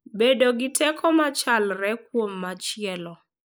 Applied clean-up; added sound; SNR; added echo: neural mask model Resemble Enhance denoiser.